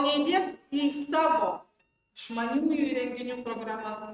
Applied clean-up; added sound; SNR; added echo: neural mask model RNNoise.